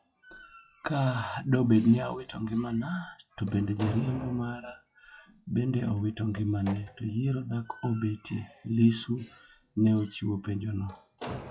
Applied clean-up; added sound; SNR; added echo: classical method log-MMSE.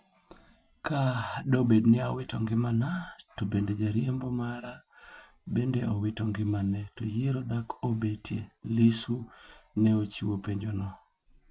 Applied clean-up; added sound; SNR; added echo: none; none; none; none.